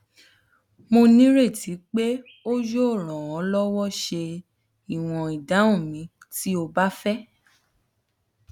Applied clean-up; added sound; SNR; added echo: none; none; none; none.